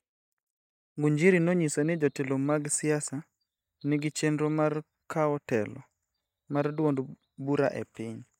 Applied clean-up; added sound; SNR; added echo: neural mask model DeepFilterNet 3.